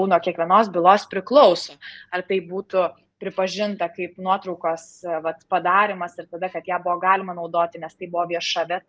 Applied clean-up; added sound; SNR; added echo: neural mask model DeepFilterNet 3.